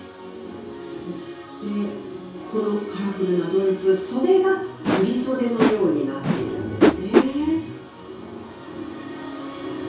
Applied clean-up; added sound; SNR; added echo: none; Whoosh, swoosh, swish; -2 dB; reverberation time 0.6 s.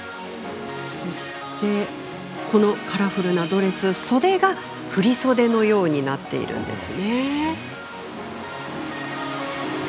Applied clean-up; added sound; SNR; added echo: none; none; none; none.